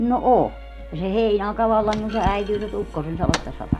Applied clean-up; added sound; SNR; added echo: none; Thump, thud; 16 dB; none.